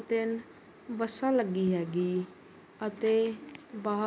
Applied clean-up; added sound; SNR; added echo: none; none; none; none.